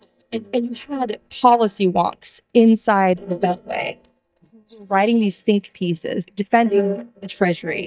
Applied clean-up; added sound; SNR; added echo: neural mask model DeepFilterNet 3.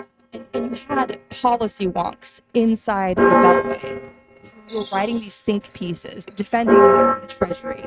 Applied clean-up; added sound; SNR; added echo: neural mask model RNNoise.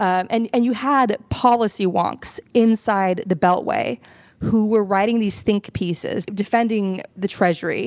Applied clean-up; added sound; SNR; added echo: none; none; none; none.